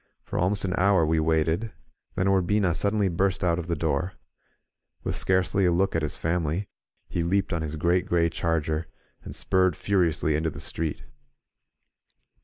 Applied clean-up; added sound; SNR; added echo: none; none; none; none.